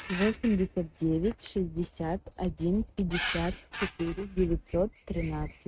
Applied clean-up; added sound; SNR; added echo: neural mask model RNNoise.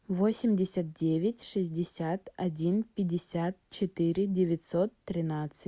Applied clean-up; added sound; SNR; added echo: none; none; none; none.